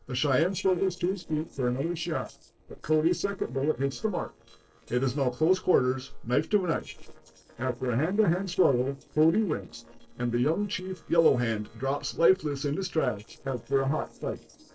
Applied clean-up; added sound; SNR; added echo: neural separator model SepFormer DNS4.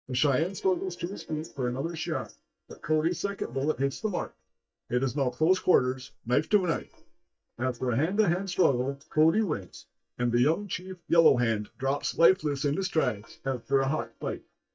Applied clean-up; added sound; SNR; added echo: neural mask model DeepFilterNet 3.